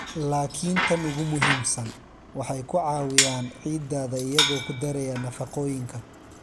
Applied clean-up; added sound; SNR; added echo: none; Bicycle; 2 dB; none.